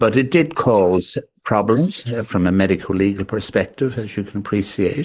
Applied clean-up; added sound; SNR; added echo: neural mask model Resemble Enhance denoiser.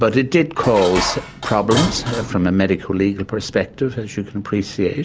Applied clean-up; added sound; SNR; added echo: none; Dishes, pots, and pans; 9 dB; none.